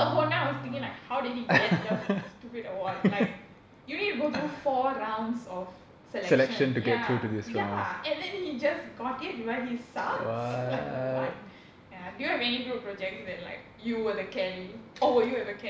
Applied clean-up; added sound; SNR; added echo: none; none; none; none.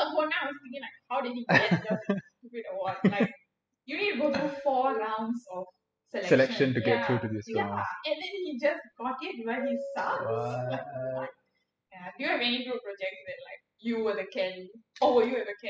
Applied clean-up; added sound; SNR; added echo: classical method spectral subtraction.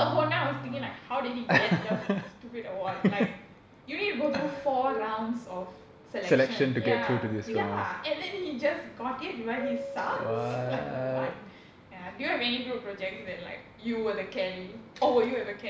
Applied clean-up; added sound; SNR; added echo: none; Doorbell; 9 dB; none.